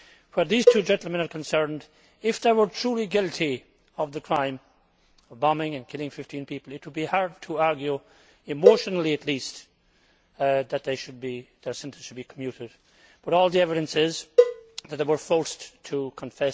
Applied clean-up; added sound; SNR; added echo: none; Cowbell; -2 dB; none.